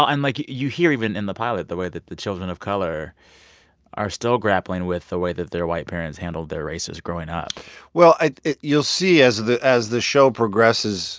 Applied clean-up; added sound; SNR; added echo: none; none; none; none.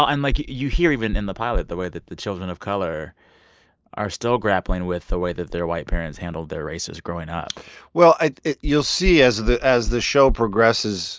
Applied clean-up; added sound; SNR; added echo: neural mask model Resemble Enhance denoiser.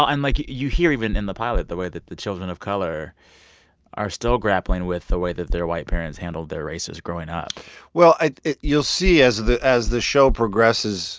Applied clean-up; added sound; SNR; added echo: none; Knock; 7 dB; none.